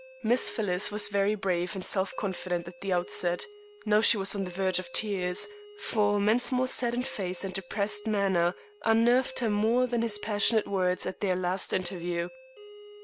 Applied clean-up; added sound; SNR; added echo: none; Doorbell; 19 dB; none.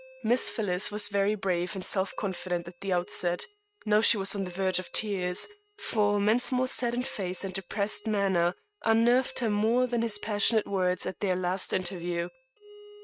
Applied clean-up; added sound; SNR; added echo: neural mask model RNNoise.